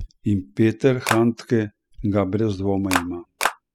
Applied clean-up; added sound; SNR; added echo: classical method spectral subtraction.